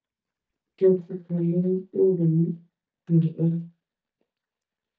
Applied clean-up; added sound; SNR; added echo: neural mask model DeepFilterNet 3.